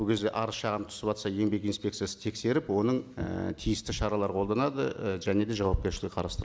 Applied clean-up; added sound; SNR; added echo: none; none; none; none.